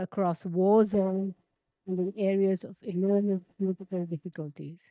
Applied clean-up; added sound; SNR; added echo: neural mask model DeepFilterNet 3.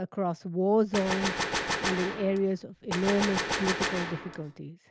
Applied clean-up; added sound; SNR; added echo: none; Gunshot, gunfire; 3 dB; none.